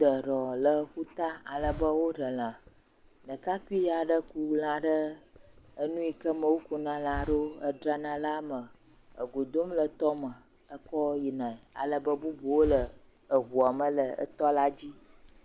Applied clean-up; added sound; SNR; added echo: none; Hiss; 18 dB; none.